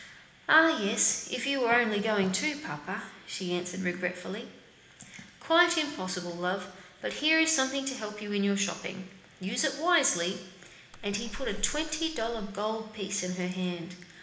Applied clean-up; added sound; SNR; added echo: none; Splash, splatter; 8 dB; reverberation time 1.1 s.